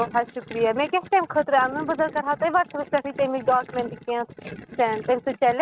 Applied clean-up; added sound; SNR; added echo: neural mask model RNNoise.